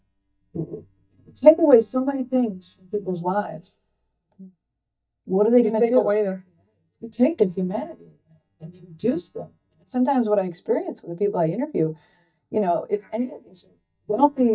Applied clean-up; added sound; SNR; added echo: neural mask model DeepFilterNet 3.